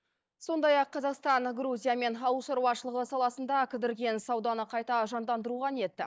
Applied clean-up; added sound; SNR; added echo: neural mask model DeepFilterNet 3.